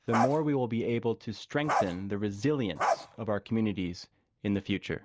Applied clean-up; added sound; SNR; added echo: none; Bark; 3 dB; none.